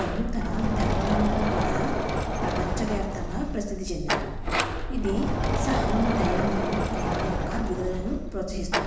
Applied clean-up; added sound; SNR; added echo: none; Sliding door; -4 dB; reverberation time 1.0 s.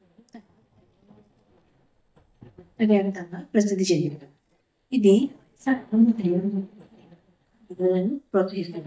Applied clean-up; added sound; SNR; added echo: neural mask model DeepFilterNet 3.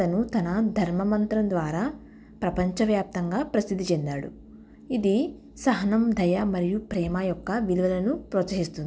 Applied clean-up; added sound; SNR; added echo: none; none; none; none.